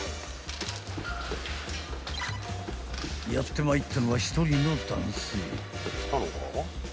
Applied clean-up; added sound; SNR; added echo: none; Run; 12 dB; none.